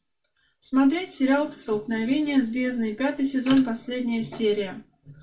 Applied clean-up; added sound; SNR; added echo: none; none; none; reverberation time 0.2 s.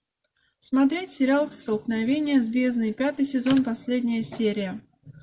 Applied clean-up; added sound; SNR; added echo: none; none; none; none.